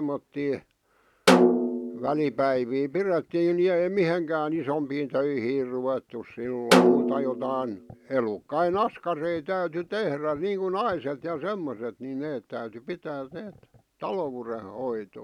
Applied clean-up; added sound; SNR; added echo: none; Snare drum; -3 dB; none.